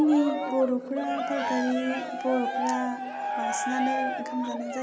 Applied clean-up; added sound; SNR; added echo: none; Cheering; 3 dB; none.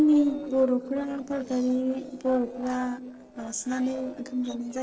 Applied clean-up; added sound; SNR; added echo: neural separator model SepFormer DNS4.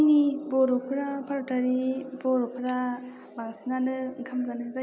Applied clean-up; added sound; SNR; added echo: none; none; none; none.